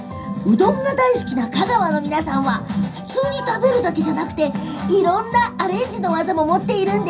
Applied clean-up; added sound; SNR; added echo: none; none; none; reverberation time 0.3 s.